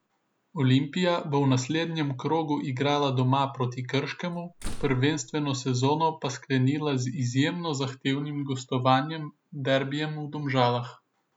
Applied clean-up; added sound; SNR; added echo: none; Slam; 10 dB; none.